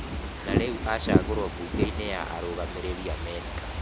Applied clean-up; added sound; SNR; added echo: none; Fireworks / Ocean; -4 dB; none.